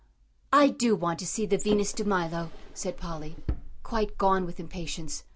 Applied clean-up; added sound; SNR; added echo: none; Drawer open or close; 6 dB; none.